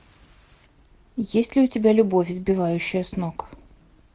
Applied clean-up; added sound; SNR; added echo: none; none; none; none.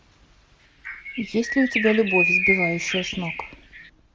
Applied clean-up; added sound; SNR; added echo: none; Bird; 0 dB; none.